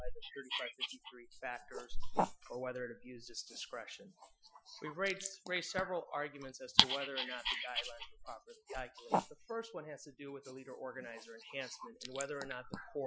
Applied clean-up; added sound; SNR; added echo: classical method Wiener filter.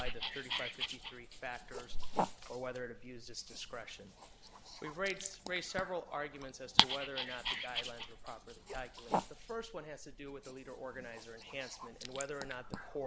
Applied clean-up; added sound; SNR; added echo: none; Dog; -1 dB; none.